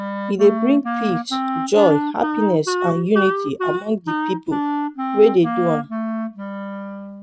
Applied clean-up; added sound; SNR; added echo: neural mask model RNNoise.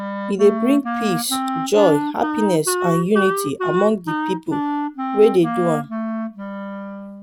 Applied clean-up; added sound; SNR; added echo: none; Wind instrument, woodwind instrument; 4 dB; none.